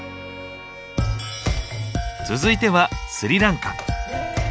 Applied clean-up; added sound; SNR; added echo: none; Bowed string instrument; 18 dB; none.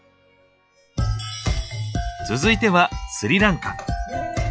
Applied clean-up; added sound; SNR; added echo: classical method log-MMSE.